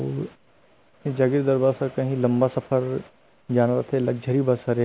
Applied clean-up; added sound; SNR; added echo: none; none; none; none.